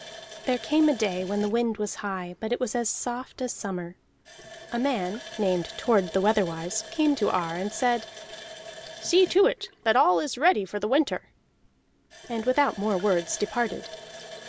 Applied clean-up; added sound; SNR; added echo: none; Water tap, faucet; 17 dB; none.